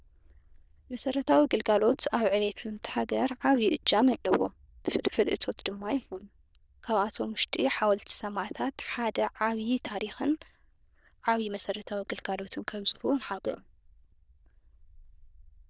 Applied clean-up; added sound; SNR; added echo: neural diffusion model UNIVERSE++.